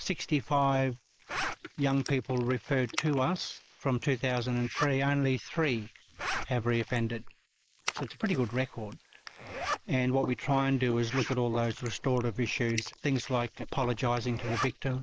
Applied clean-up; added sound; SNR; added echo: neural mask model Resemble Enhance denoiser.